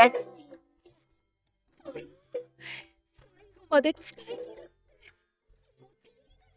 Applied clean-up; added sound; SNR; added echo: neural mask model DeepFilterNet 3.